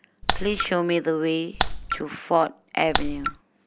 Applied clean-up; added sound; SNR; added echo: none; Raindrop; 0 dB; none.